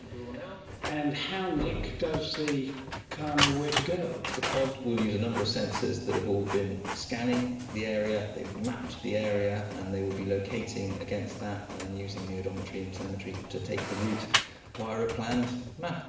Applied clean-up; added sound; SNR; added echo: none; Printer; 6 dB; reverberation time 0.7 s.